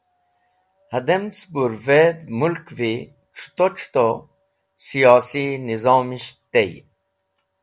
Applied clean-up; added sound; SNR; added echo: none; none; none; none.